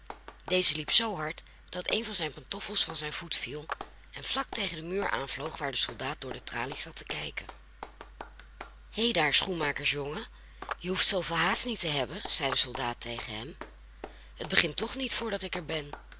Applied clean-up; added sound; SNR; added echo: none; Clapping + Clapping; 16 dB; none.